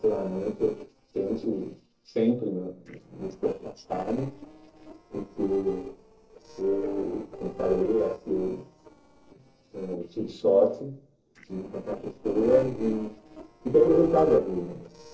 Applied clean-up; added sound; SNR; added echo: neural separator model SepFormer DNS4.